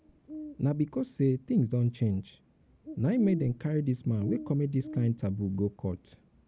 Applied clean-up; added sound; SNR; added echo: none; Bird; 16 dB; none.